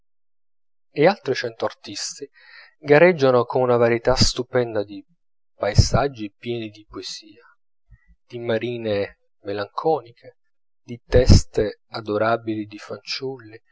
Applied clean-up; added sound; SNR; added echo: none; none; none; none.